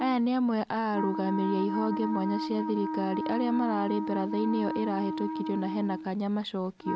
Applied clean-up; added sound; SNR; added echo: none; Wind instrument, woodwind instrument; 5 dB; none.